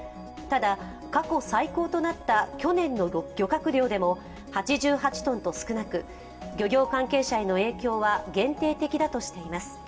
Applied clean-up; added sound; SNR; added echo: none; none; none; reverberation time 1.7 s.